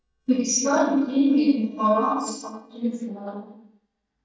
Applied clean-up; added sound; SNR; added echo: neural mask model DeepFilterNet 3.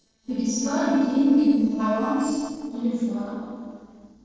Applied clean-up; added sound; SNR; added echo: neural separator model SepFormer DNS4.